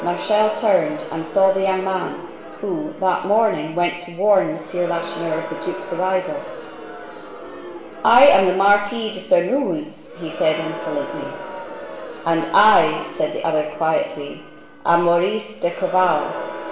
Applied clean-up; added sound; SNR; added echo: none; Crowd; 13 dB; reverberation time 0.9 s.